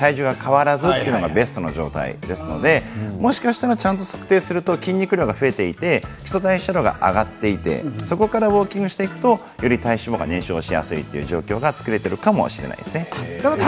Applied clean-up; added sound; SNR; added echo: none; none; none; none.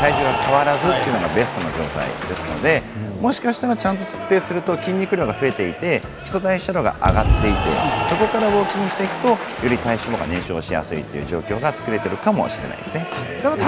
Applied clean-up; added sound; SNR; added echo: none; Applause / Cheering; 5 dB; none.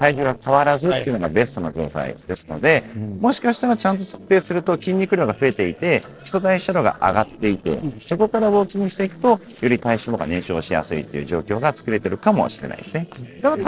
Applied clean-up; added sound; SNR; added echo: neural separator model SepFormer DNS4.